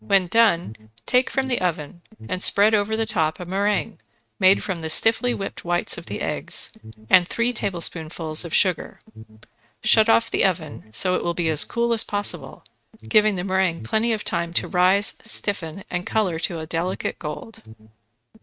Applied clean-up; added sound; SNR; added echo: neural mask model RNNoise.